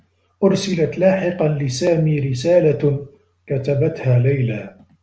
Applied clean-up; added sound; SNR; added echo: none; none; none; none.